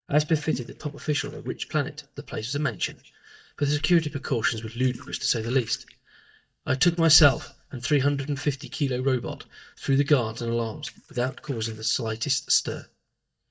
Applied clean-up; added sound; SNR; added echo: neural mask model DeepFilterNet 3.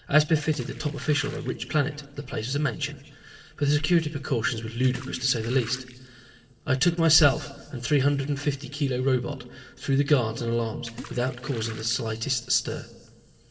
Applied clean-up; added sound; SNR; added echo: neural separator model SepFormer DNS4.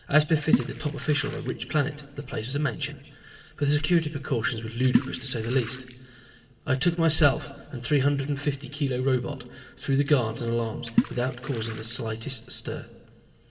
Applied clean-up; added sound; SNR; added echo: none; Water / Splash, splatter; 6 dB; reverberation time 1.8 s.